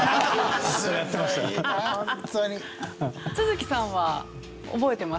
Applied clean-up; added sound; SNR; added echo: none; Telephone; 20 dB; none.